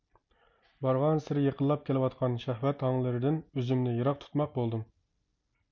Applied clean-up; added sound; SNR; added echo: none; none; none; none.